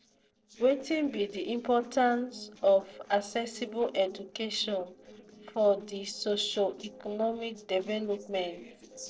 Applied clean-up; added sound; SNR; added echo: neural separator model SepFormer DNS4.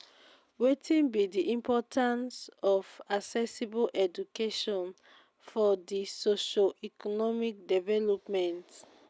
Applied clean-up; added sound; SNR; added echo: none; none; none; none.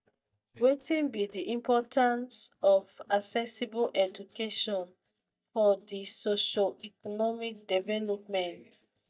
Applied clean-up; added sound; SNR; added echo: neural mask model DeepFilterNet 3.